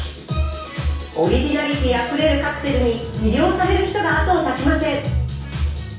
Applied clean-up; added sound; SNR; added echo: none; none; none; reverberation time 0.6 s.